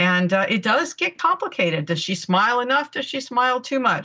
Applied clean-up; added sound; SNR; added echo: none; none; none; none.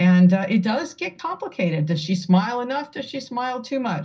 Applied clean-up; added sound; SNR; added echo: none; none; none; reverberation time 0.5 s.